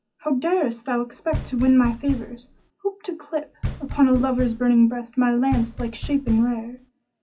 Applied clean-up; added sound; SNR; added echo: none; Knock; 10 dB; reverberation time 0.4 s.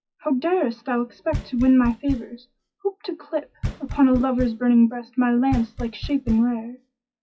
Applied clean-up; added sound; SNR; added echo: classical method WPE with log-MMSE.